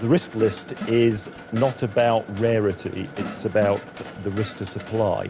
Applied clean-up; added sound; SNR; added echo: none; Mechanisms + Fart; 14 dB; none.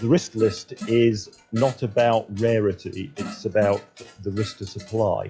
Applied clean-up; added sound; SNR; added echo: classical method log-MMSE.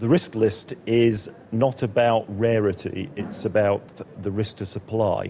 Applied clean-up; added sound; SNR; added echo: none; none; none; none.